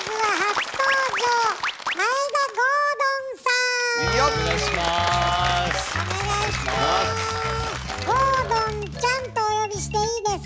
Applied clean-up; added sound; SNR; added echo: none; none; none; none.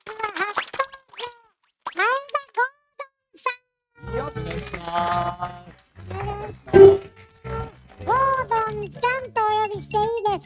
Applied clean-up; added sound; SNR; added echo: neural mask model RNNoise.